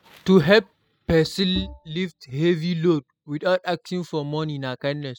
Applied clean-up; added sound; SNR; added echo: classical method spectral subtraction.